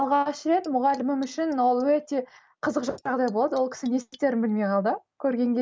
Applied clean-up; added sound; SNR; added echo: neural mask model Resemble Enhance denoiser.